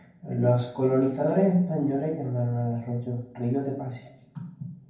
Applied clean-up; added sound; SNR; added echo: none; none; none; reverberation time 0.9 s.